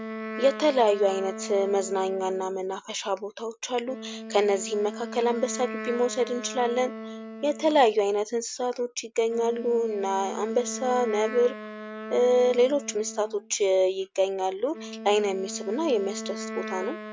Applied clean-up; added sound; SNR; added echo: none; Wind instrument, woodwind instrument; 12 dB; none.